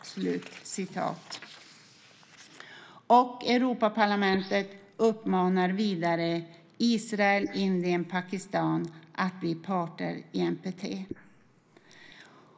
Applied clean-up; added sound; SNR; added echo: neural mask model Resemble Enhance denoiser.